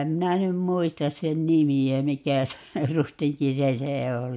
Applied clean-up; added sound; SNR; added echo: none; none; none; none.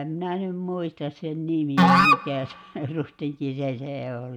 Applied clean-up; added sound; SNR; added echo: none; Musical instrument; -5 dB; none.